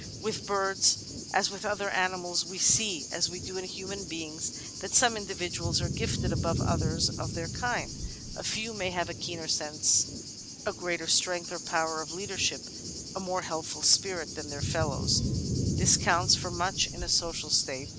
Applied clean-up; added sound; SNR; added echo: none; Thunder / Cricket; 5 dB; none.